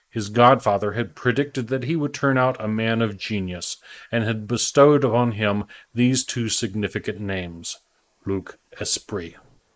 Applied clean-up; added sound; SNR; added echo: neural mask model Resemble Enhance denoiser.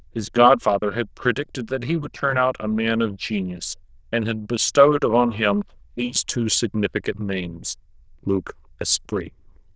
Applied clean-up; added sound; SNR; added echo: neural diffusion model UNIVERSE++.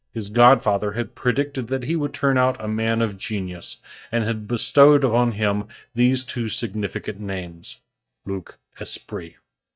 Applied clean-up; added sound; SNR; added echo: neural mask model DeepFilterNet 3.